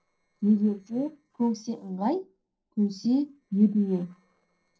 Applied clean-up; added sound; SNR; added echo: neural separator model SepFormer DNS4.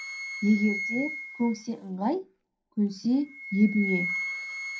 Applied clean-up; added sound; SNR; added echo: none; Wind instrument, woodwind instrument; 7 dB; reverberation time 0.3 s.